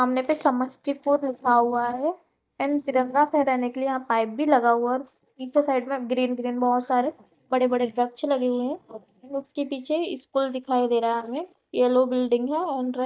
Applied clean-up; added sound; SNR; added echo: neural mask model DeepFilterNet 3.